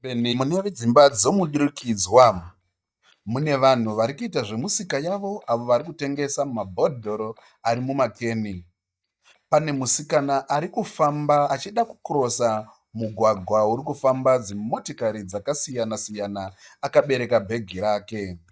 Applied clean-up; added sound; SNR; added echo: neural mask model DeepFilterNet 3.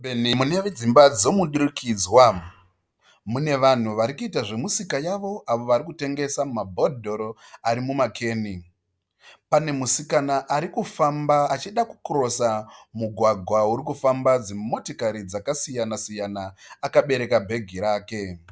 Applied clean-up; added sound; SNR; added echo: none; none; none; none.